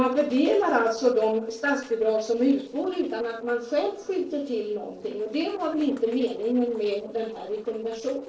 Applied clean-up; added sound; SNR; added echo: neural separator model SepFormer DNS4.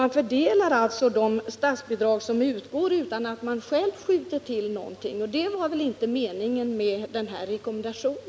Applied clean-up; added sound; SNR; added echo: none; none; none; none.